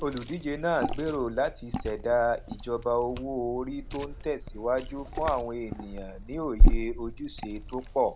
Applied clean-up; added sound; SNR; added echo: none; Liquid; -2 dB; none.